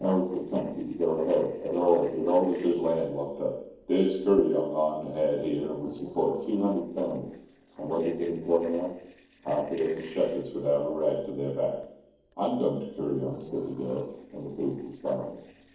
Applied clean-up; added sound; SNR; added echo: neural separator model SepFormer DNS4.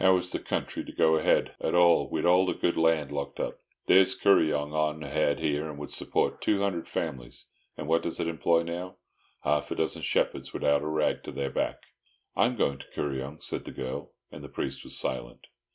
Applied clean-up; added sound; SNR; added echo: none; none; none; none.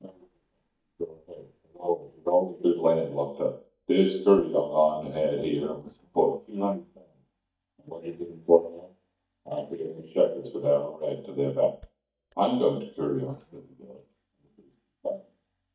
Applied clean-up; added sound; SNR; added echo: neural mask model DeepFilterNet 3.